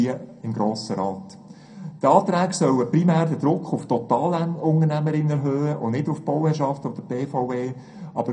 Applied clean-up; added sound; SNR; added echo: none; none; none; reverberation time 0.2 s.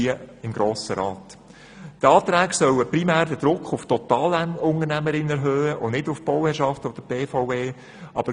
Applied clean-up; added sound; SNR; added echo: none; none; none; none.